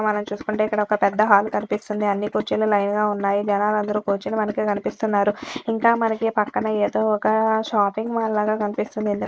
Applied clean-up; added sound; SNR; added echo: neural mask model Resemble Enhance denoiser.